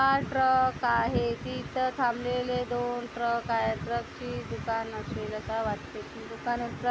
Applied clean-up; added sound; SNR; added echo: none; none; none; none.